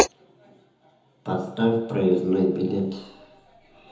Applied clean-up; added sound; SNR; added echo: none; Writing; 7 dB; reverberation time 1.0 s.